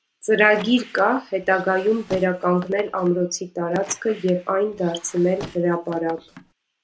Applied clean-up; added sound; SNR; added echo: none; Squeak; 20 dB; none.